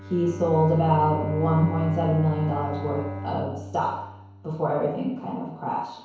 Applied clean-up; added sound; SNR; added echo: none; Bowed string instrument; 9 dB; reverberation time 1.0 s.